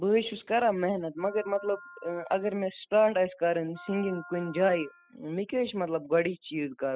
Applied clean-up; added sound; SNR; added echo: classical method spectral subtraction.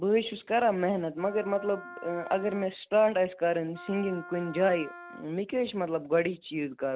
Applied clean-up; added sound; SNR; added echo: none; Wind instrument, woodwind instrument; 17 dB; none.